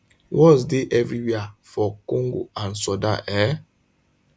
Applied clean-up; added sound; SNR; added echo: none; none; none; none.